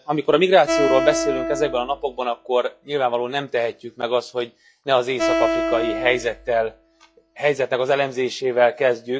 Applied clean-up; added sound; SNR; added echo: classical method log-MMSE.